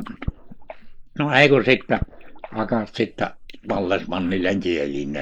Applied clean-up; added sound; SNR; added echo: neural mask model Resemble Enhance denoiser.